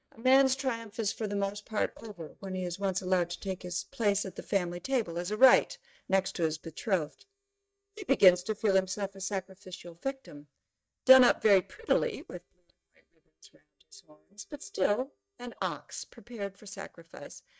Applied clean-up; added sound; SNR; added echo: neural mask model DeepFilterNet 3.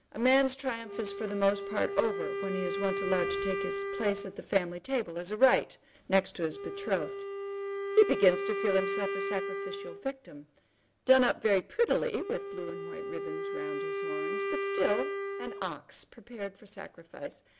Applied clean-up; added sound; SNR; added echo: none; Wind instrument, woodwind instrument; 5 dB; none.